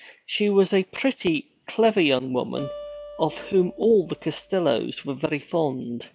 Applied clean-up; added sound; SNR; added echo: none; Acoustic guitar; 18 dB; none.